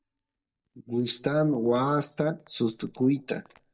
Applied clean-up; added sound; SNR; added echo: neural mask model DeepFilterNet 3.